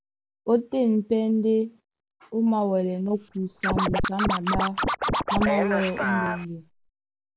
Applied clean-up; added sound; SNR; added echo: none; Scratching (performance technique); 1 dB; none.